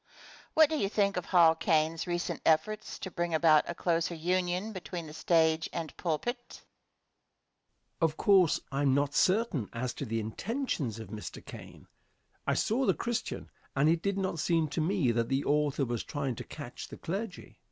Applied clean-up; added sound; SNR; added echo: none; none; none; none.